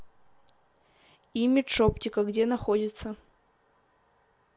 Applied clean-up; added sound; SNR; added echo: none; none; none; none.